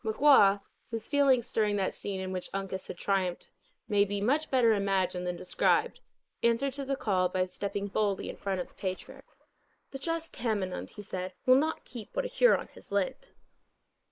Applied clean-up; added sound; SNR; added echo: neural mask model Resemble Enhance denoiser.